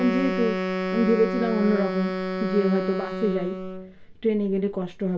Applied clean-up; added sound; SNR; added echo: none; Wind instrument, woodwind instrument; 4 dB; reverberation time 0.2 s.